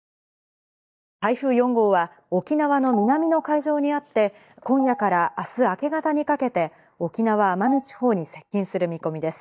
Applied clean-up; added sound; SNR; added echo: neural mask model DeepFilterNet 3.